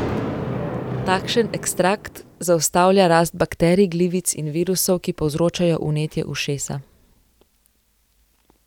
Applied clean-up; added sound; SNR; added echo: none; Thunder; 12 dB; none.